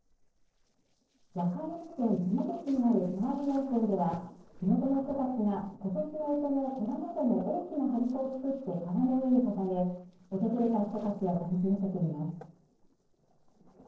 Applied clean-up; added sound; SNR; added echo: neural separator model SepFormer DNS4.